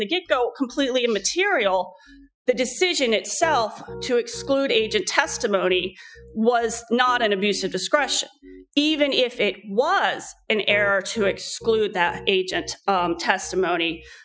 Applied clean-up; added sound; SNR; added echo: classical method Wiener filter.